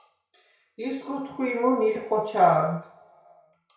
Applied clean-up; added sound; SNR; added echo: none; none; none; reverberation time 0.6 s.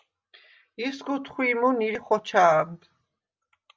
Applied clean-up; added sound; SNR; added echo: none; none; none; none.